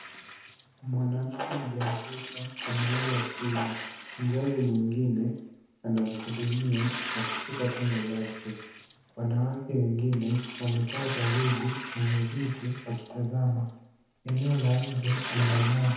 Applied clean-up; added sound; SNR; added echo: none; Liquid; 10 dB; reverberation time 0.9 s.